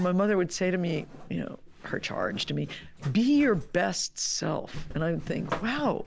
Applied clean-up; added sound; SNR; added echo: none; Zipper (clothing); 13 dB; none.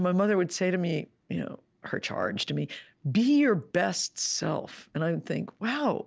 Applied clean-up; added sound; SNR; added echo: none; none; none; none.